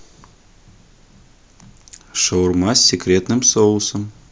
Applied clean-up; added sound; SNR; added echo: none; none; none; none.